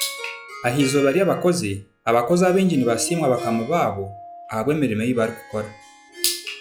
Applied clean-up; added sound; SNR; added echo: classical method log-MMSE.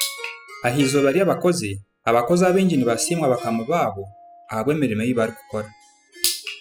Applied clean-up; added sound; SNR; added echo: classical method spectral subtraction.